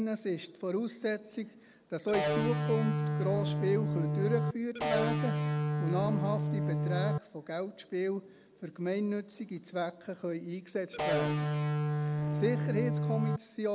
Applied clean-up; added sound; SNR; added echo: none; Electric guitar; -4 dB; none.